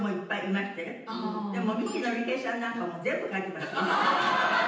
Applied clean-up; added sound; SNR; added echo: none; none; none; reverberation time 0.9 s.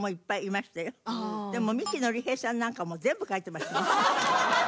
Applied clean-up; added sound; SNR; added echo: none; none; none; none.